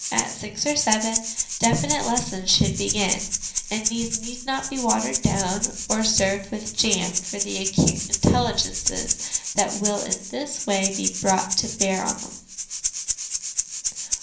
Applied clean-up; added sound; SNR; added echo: none; Rattle (instrument); 2 dB; reverberation time 0.6 s.